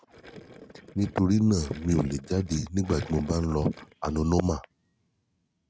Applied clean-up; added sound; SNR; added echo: neural mask model RNNoise.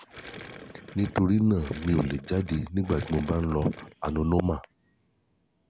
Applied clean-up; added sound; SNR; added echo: none; Gurgling; 16 dB; none.